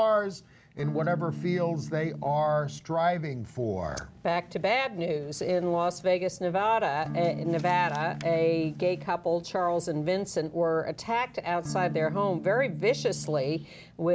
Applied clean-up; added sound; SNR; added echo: none; Electric guitar / Strum; 9 dB; none.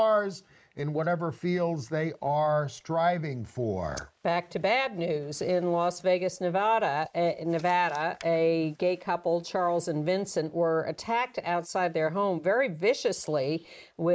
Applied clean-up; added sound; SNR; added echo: neural mask model Resemble Enhance denoiser.